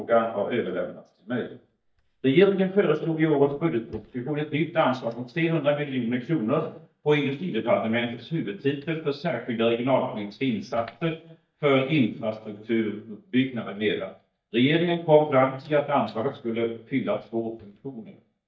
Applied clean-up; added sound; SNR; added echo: neural mask model DeepFilterNet 3.